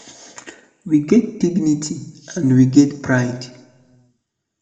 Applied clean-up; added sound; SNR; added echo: none; none; none; reverberation time 0.7 s.